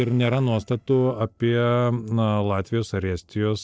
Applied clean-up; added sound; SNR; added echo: neural separator model SepFormer DNS4.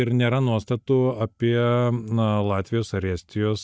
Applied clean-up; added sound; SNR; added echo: neural mask model DeepFilterNet 3.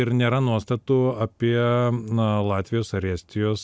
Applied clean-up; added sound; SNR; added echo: none; none; none; none.